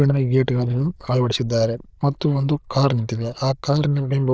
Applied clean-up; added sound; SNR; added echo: neural diffusion model UNIVERSE++.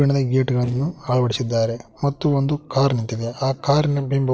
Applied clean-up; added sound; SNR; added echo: neural separator model SepFormer DNS4.